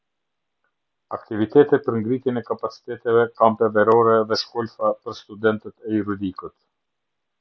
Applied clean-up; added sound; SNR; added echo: none; none; none; none.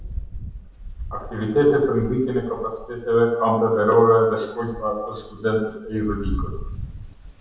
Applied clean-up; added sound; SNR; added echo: none; Rain; 12 dB; reverberation time 0.7 s.